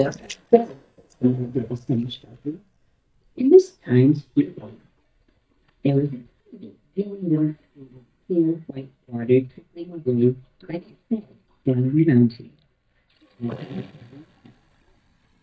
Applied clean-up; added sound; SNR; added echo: neural mask model DeepFilterNet 3.